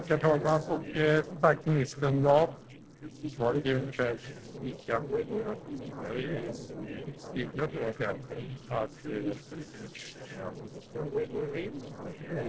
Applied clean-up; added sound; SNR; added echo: neural separator model SepFormer DNS4.